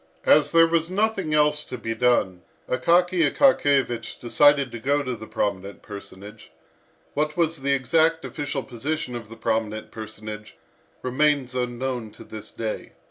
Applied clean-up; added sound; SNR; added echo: none; none; none; none.